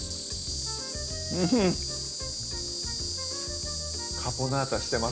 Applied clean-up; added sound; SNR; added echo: none; Insect; 3 dB; none.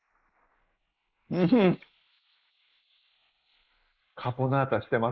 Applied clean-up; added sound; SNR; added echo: neural mask model Resemble Enhance denoiser.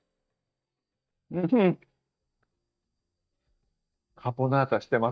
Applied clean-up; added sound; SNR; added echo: neural mask model DeepFilterNet 3.